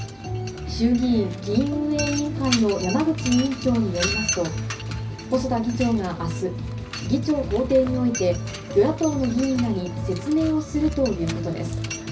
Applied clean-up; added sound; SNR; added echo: none; Mechanisms; 13 dB; reverberation time 0.4 s.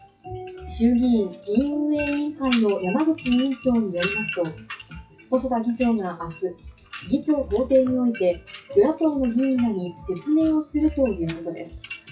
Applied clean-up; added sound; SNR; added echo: classical method WPE with log-MMSE.